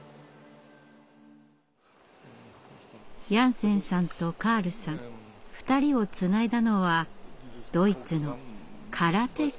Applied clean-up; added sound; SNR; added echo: none; none; none; none.